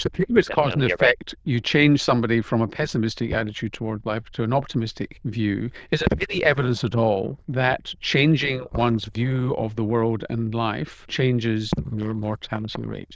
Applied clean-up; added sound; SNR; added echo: neural diffusion model UNIVERSE++.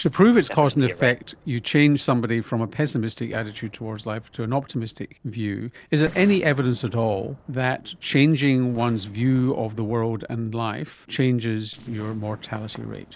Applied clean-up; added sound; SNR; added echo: neural separator model SepFormer DNS4.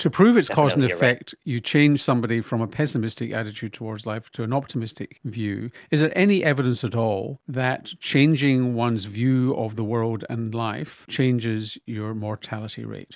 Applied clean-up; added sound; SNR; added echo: none; none; none; none.